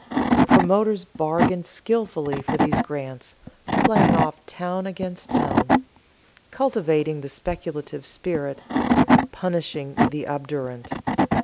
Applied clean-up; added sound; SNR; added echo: none; Wood / Tools; -3 dB; none.